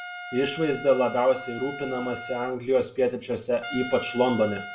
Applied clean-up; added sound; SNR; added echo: none; Trumpet; 12 dB; reverberation time 0.3 s.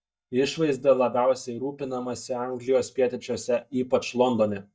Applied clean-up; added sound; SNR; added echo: neural mask model DeepFilterNet 3.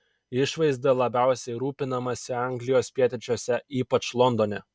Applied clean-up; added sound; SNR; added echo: none; none; none; none.